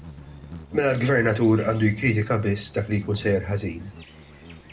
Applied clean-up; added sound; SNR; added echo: none; Insect; 19 dB; reverberation time 0.2 s.